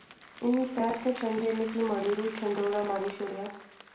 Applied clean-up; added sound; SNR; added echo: none; Applause; 15 dB; reverberation time 0.8 s.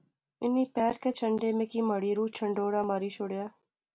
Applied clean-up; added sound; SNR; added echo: none; none; none; none.